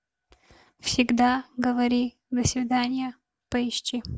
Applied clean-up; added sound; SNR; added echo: none; none; none; none.